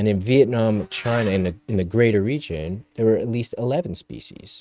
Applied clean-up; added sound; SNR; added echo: neural mask model RNNoise.